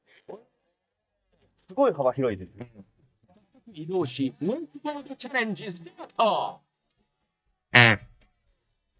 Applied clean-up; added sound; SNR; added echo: neural mask model DeepFilterNet 3.